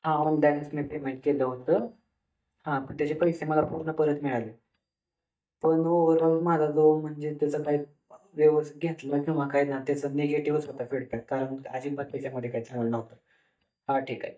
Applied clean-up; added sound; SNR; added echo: neural mask model DeepFilterNet 3.